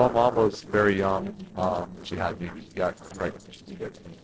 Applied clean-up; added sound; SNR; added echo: neural separator model SepFormer DNS4.